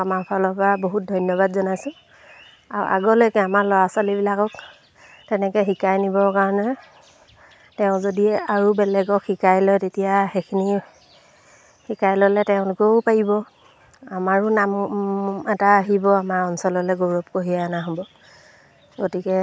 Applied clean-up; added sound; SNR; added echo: none; none; none; none.